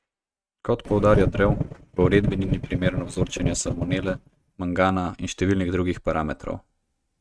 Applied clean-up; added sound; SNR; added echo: neural mask model RNNoise.